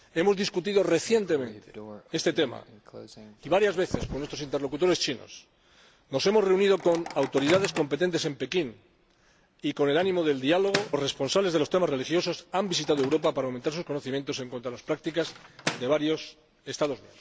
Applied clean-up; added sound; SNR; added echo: none; Microwave oven; 16 dB; none.